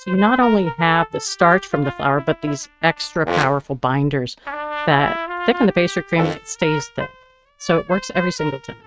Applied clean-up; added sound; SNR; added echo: neural mask model RNNoise.